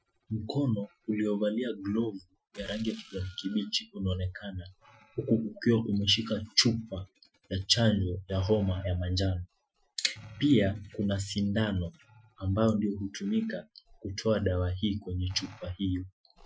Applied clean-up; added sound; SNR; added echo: classical method Wiener filter.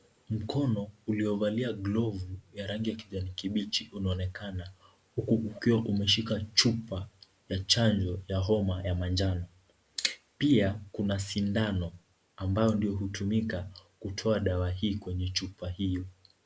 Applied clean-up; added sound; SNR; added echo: none; none; none; none.